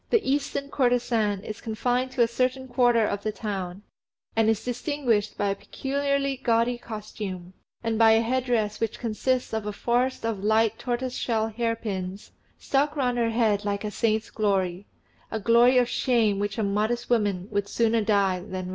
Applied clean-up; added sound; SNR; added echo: none; none; none; none.